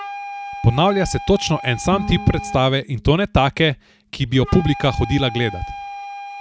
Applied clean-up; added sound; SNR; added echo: none; Wind instrument, woodwind instrument + Bowed string instrument; 12 dB; none.